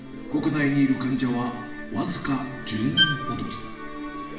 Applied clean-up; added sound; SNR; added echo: none; Bowed string instrument; -1 dB; reverberation time 0.8 s.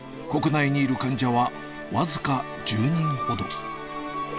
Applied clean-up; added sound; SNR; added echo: none; none; none; none.